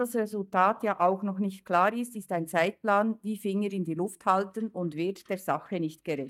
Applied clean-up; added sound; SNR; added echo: neural mask model DeepFilterNet 3.